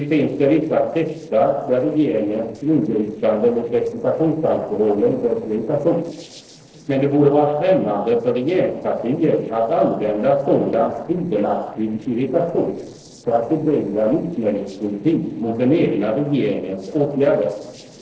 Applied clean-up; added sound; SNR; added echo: neural separator model SepFormer DNS4.